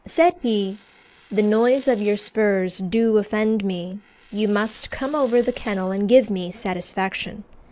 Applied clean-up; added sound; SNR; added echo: neural mask model Resemble Enhance denoiser.